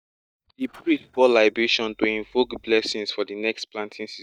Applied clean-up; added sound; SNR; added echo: neural mask model DeepFilterNet 3.